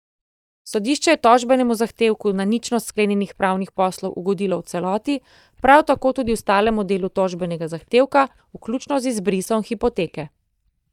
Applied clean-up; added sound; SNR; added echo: neural mask model DeepFilterNet 3.